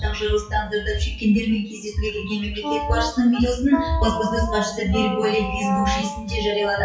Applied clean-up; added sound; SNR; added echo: classical method WPE with log-MMSE.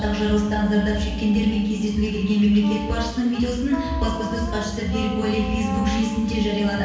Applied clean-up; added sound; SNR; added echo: none; Wind instrument, woodwind instrument; 13 dB; reverberation time 1.2 s.